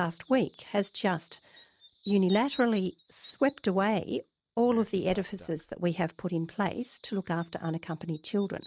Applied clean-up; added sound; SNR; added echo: neural mask model RNNoise.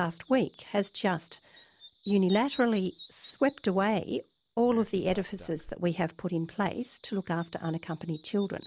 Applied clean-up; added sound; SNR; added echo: none; Bird vocalization, bird call, bird song; 20 dB; none.